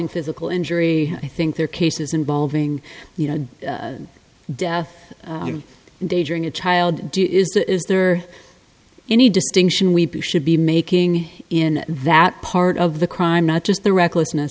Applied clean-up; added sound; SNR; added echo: none; none; none; none.